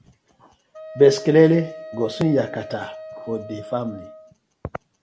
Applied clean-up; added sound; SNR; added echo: none; Wind instrument, woodwind instrument; 16 dB; none.